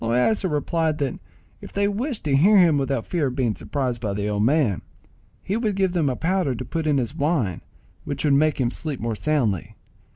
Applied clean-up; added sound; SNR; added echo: none; none; none; none.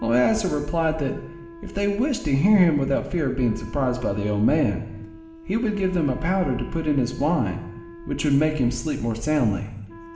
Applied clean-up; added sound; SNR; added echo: none; Wind instrument, woodwind instrument; 19 dB; reverberation time 0.9 s.